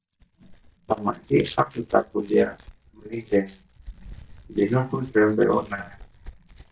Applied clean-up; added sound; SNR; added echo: neural mask model DeepFilterNet 3.